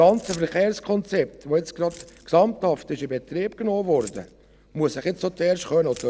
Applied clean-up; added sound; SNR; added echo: none; Keys jangling; 11 dB; none.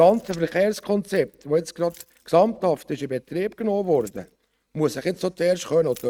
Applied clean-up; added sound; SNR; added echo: neural mask model RNNoise.